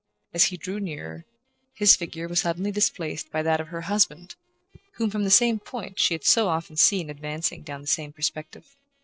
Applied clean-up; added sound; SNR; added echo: neural separator model SepFormer DNS4.